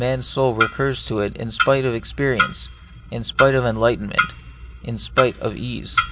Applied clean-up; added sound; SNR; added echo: none; Clock; 4 dB; none.